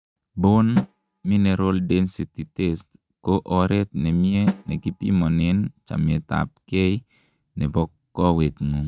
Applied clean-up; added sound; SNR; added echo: neural mask model RNNoise.